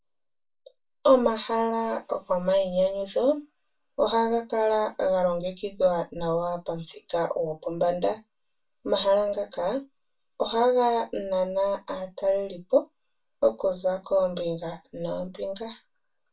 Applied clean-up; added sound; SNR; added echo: none; none; none; reverberation time 0.2 s.